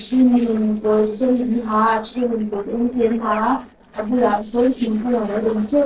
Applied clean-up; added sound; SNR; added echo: neural separator model SepFormer DNS4.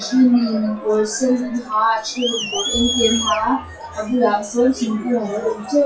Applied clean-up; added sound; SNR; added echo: classical method WPE with log-MMSE.